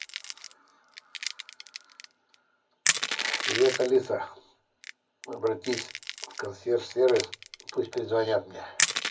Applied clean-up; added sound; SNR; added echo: none; Crushing; 4 dB; reverberation time 0.4 s.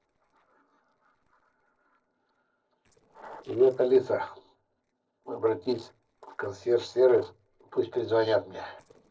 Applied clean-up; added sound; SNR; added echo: neural separator model SepFormer DNS4.